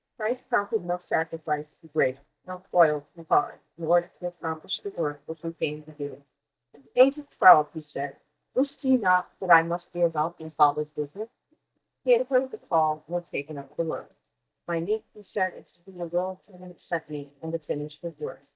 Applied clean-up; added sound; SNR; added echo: neural mask model DeepFilterNet 3.